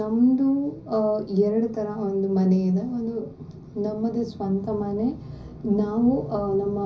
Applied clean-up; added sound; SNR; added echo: none; none; none; reverberation time 0.5 s.